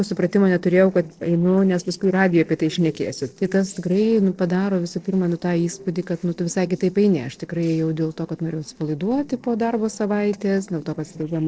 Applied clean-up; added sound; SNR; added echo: neural separator model SepFormer DNS4.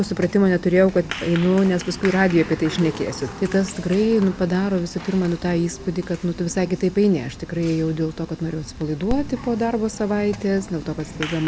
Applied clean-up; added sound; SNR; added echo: none; Applause; 13 dB; none.